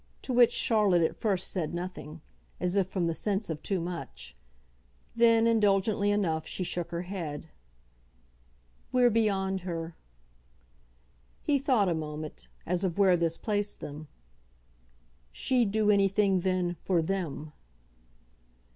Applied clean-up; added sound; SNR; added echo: none; none; none; none.